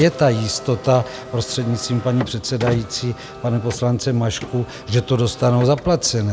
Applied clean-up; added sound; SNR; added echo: none; Car; 14 dB; none.